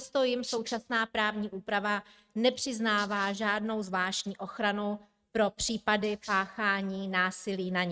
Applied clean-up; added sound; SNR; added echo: neural mask model RNNoise.